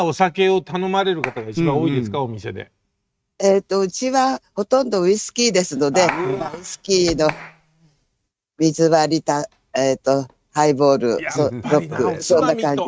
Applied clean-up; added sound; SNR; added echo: neural mask model RNNoise.